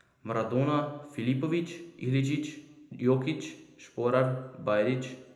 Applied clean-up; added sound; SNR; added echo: none; none; none; reverberation time 0.7 s.